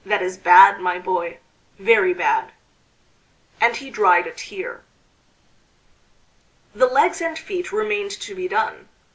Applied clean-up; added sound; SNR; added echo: none; none; none; none.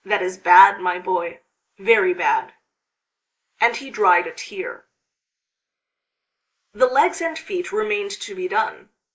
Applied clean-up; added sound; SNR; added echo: neural mask model Resemble Enhance denoiser.